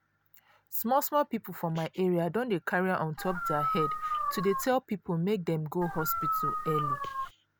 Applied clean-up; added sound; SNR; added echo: none; Dog; 1 dB; none.